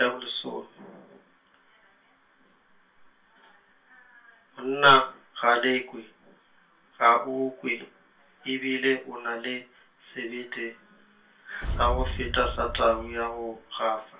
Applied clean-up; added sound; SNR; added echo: none; Boom; 4 dB; reverberation time 0.2 s.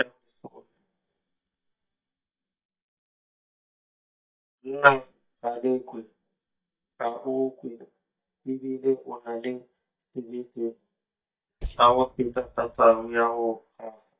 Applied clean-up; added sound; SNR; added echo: neural mask model DeepFilterNet 3.